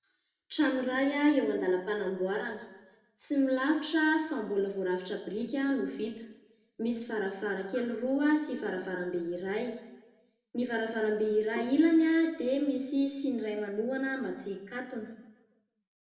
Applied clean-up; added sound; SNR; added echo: none; Bowed string instrument; 16 dB; reverberation time 0.8 s.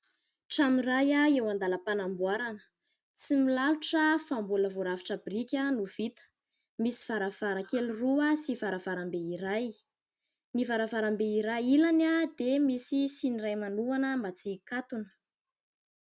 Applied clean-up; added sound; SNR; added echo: none; none; none; none.